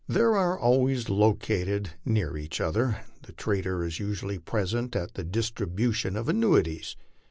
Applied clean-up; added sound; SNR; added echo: none; none; none; none.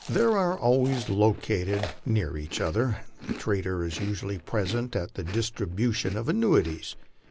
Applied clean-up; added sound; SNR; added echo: none; Chewing, mastication; 16 dB; none.